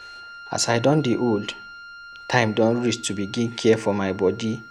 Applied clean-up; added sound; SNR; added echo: none; Wind instrument, woodwind instrument; 19 dB; none.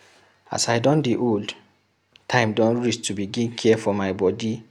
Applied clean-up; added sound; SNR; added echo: none; none; none; none.